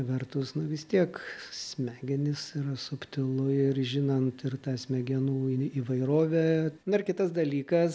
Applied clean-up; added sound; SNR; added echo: none; none; none; none.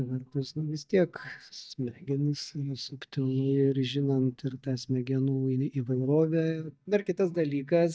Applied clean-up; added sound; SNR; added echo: neural mask model DeepFilterNet 3.